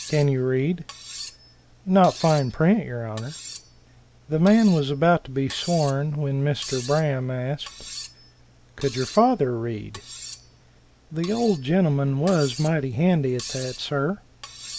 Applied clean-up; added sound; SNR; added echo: none; Cutlery, silverware; 17 dB; none.